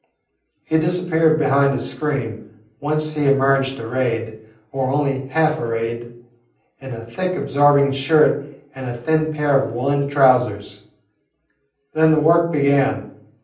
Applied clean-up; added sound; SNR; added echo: none; none; none; reverberation time 0.6 s.